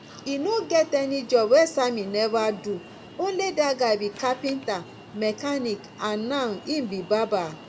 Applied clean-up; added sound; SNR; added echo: none; Alarm; 19 dB; reverberation time 1.9 s.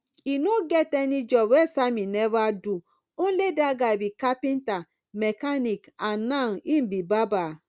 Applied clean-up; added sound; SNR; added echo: none; none; none; none.